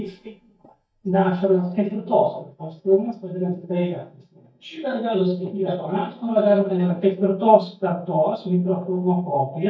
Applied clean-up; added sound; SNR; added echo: neural mask model DeepFilterNet 3.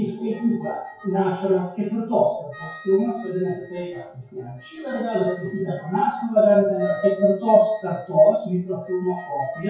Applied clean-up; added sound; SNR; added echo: classical method WPE with log-MMSE.